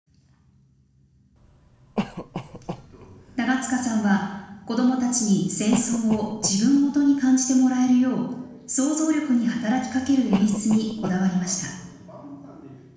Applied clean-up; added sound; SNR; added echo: none; Cough; 12 dB; reverberation time 1.1 s.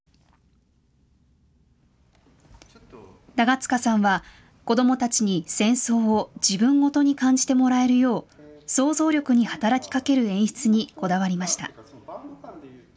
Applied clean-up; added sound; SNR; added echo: none; none; none; none.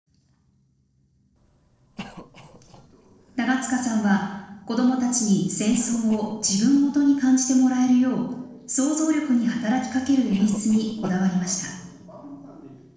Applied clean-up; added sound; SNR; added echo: neural separator model SepFormer DNS4.